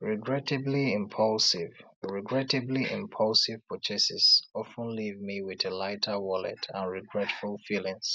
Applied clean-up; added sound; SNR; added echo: none; none; none; none.